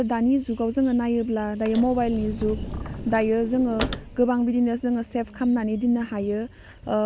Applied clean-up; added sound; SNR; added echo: none; Sliding door / Slam / Wood; 9 dB; none.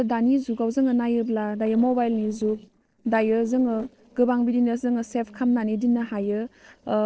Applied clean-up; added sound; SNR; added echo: neural separator model SepFormer DNS4.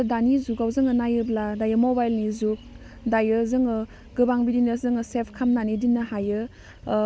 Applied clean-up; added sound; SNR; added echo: none; none; none; none.